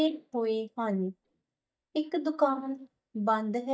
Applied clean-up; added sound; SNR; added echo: neural mask model DeepFilterNet 3.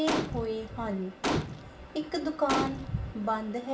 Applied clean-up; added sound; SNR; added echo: none; Gunshot, gunfire; 3 dB; reverberation time 0.4 s.